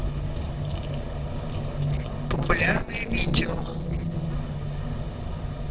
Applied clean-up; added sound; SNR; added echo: neural separator model SepFormer DNS4.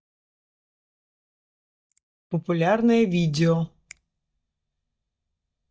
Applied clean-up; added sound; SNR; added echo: neural mask model DeepFilterNet 3.